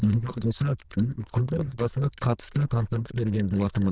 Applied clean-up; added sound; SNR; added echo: neural diffusion model UNIVERSE++.